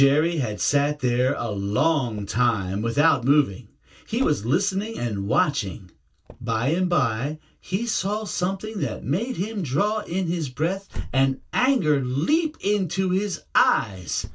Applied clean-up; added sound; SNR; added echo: none; Motor vehicle (road); 19 dB; reverberation time 0.2 s.